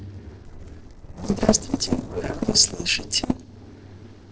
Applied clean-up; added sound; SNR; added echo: neural separator model SepFormer DNS4.